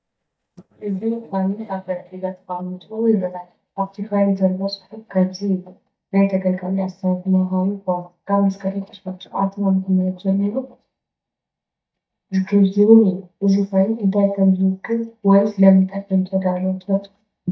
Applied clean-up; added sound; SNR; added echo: neural mask model DeepFilterNet 3.